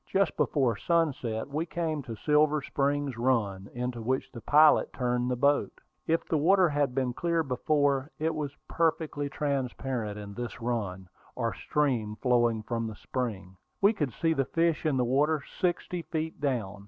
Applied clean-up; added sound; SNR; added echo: none; none; none; none.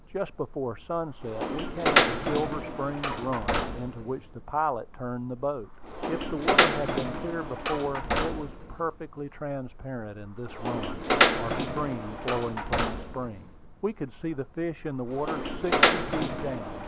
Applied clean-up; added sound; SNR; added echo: none; Door; -4 dB; none.